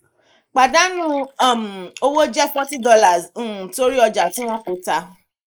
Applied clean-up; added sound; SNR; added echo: neural mask model Resemble Enhance denoiser.